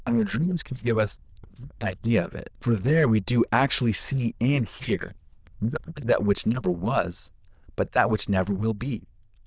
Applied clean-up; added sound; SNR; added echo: neural diffusion model UNIVERSE++.